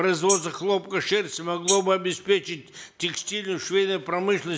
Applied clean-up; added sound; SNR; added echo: neural mask model Resemble Enhance denoiser.